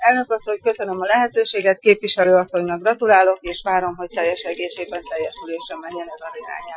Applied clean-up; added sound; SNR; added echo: classical method Wiener filter.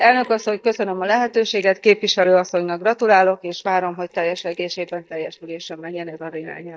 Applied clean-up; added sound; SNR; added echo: neural mask model DeepFilterNet 3.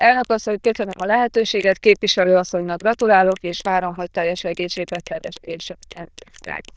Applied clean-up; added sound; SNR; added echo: neural diffusion model UNIVERSE++.